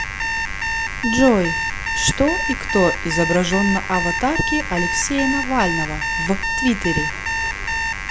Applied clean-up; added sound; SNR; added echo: none; Alarm; 1 dB; none.